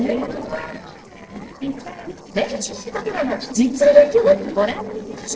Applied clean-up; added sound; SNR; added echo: neural separator model SepFormer DNS4.